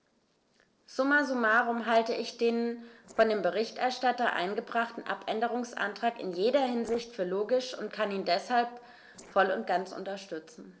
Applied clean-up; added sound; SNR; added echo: neural separator model SepFormer DNS4.